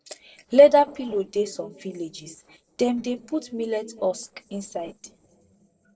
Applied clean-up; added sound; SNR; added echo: neural separator model SepFormer DNS4.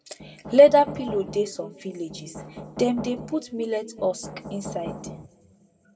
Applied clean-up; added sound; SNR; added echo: none; Knock; 13 dB; reverberation time 2.2 s.